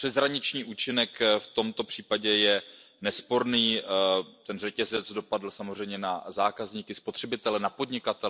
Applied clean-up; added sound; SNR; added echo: none; none; none; none.